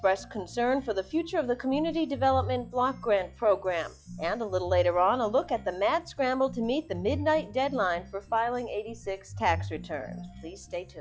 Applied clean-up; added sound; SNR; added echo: classical method log-MMSE.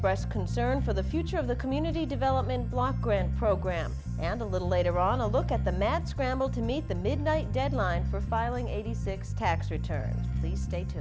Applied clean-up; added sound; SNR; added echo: none; Bass guitar; 0 dB; none.